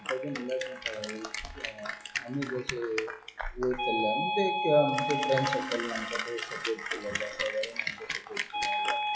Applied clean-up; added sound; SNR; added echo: classical method log-MMSE.